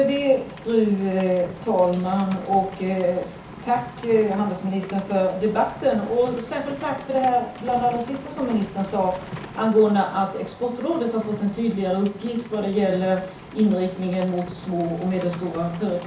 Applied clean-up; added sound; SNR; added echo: none; Rain; 16 dB; reverberation time 0.7 s.